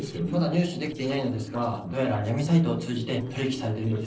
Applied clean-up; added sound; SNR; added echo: neural separator model SepFormer DNS4.